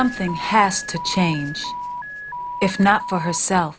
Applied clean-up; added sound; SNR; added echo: none; Alarm; 10 dB; none.